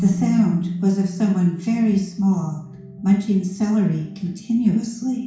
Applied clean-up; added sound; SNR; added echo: none; Keyboard (musical); 10 dB; reverberation time 0.6 s.